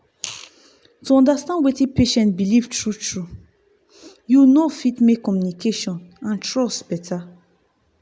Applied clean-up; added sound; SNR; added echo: none; none; none; none.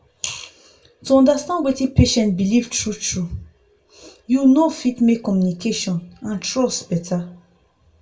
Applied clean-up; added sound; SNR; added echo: none; none; none; reverberation time 0.2 s.